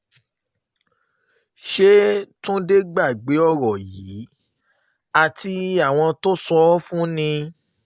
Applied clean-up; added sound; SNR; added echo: none; none; none; none.